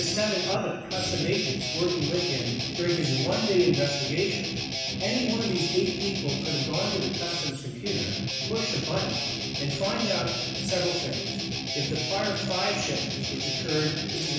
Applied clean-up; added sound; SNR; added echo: none; Guitar; 1 dB; reverberation time 1.1 s.